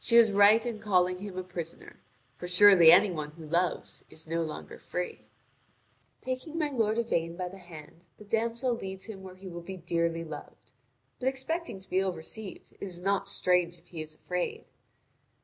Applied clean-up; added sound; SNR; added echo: none; none; none; none.